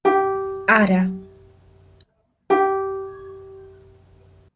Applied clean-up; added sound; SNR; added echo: none; Plucked string instrument; -1 dB; none.